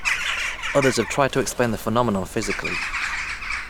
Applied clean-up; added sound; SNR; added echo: none; Bird vocalization, bird call, bird song / Crow; 4 dB; none.